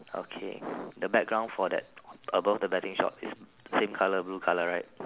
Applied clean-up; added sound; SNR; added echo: none; none; none; none.